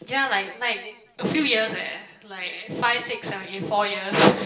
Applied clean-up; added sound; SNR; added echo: none; none; none; reverberation time 0.7 s.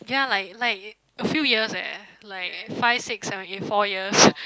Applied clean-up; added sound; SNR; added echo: none; none; none; none.